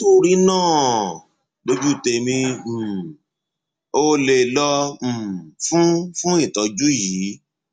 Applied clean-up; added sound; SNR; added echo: none; none; none; none.